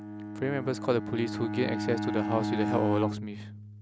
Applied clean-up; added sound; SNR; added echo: none; Bowed string instrument; 2 dB; none.